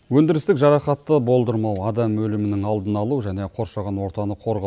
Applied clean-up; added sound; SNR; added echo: none; none; none; none.